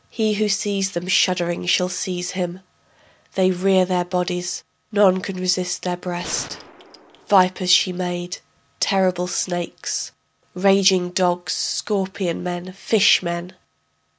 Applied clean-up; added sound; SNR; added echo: none; Gunshot, gunfire; 16 dB; none.